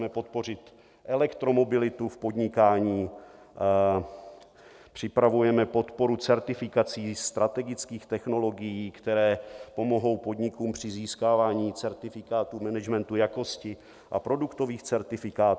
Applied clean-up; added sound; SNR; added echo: none; none; none; none.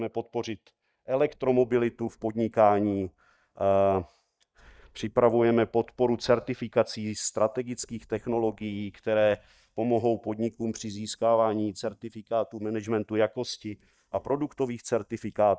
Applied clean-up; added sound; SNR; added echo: neural mask model DeepFilterNet 3.